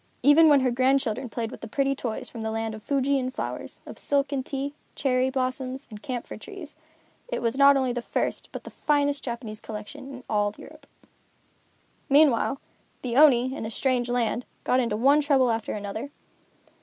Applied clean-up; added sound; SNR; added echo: none; none; none; none.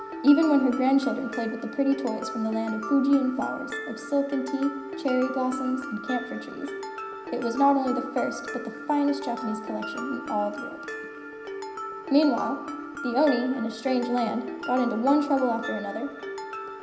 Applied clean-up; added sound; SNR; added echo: none; Mallet percussion; 9 dB; reverberation time 0.9 s.